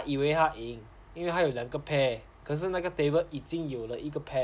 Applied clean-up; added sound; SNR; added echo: none; none; none; none.